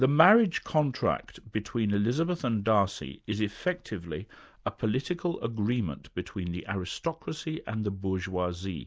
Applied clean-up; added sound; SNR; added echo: none; none; none; none.